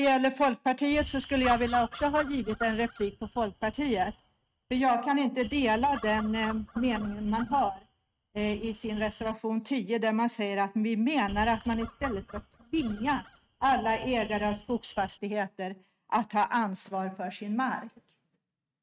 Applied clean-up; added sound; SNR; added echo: neural mask model RNNoise.